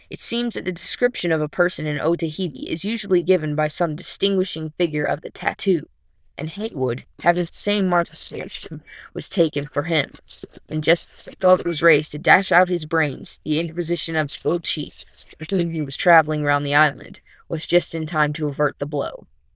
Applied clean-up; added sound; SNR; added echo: neural diffusion model UNIVERSE++.